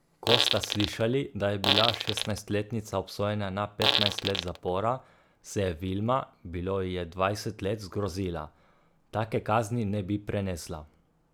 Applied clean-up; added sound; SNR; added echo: none; Fart; -1 dB; none.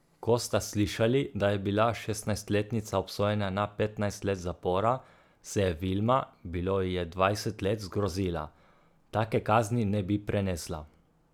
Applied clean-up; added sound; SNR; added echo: none; none; none; none.